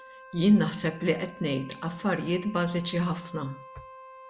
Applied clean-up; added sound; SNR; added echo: none; Wind instrument, woodwind instrument; 19 dB; none.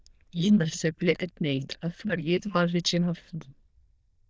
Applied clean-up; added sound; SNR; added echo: neural diffusion model UNIVERSE++.